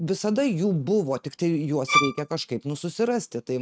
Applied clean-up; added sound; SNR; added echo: neural mask model RNNoise.